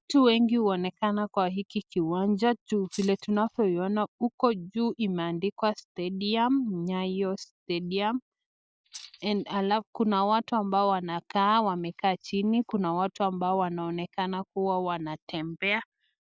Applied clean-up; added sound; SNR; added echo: neural mask model DeepFilterNet 3.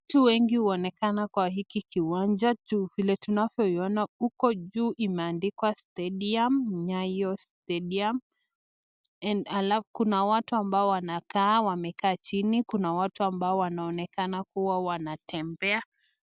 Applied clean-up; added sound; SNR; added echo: none; none; none; none.